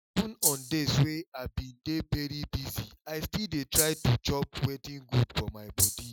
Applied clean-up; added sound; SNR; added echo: classical method Wiener filter.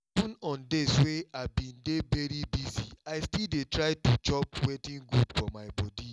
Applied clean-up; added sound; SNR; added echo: none; none; none; none.